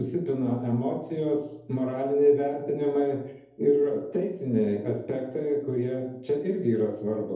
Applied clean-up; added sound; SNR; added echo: none; none; none; reverberation time 2.0 s.